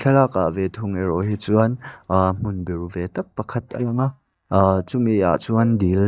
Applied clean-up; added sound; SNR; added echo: neural mask model DeepFilterNet 3.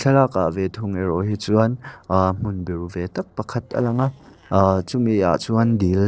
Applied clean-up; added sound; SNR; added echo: neural separator model SepFormer DNS4.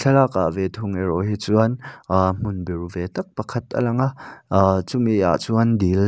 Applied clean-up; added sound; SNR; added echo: none; none; none; none.